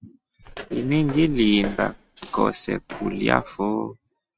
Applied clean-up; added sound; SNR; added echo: neural mask model RNNoise.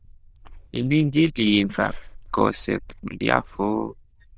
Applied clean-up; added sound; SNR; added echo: neural diffusion model UNIVERSE++.